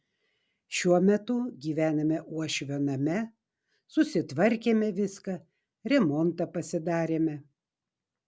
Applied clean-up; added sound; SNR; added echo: none; none; none; none.